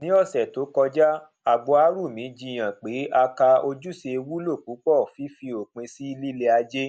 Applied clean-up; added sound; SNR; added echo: none; none; none; none.